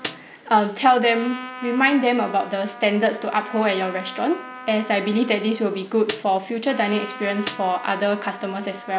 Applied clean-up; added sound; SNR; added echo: none; Snare drum + Trumpet; 14 dB; none.